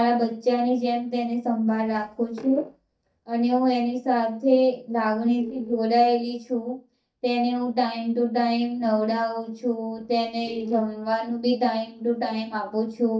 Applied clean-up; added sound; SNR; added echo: neural mask model DeepFilterNet 3.